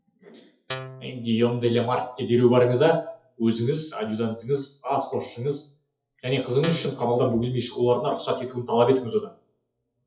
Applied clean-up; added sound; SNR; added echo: classical method WPE with log-MMSE.